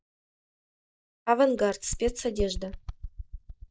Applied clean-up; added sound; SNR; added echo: neural mask model DeepFilterNet 3.